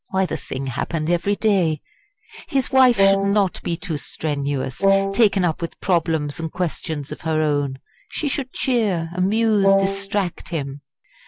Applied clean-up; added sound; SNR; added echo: none; Wind instrument, woodwind instrument; -1 dB; none.